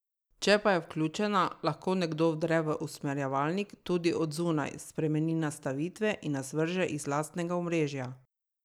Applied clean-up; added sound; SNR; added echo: none; none; none; none.